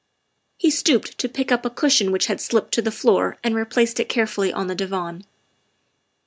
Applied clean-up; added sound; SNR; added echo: none; none; none; none.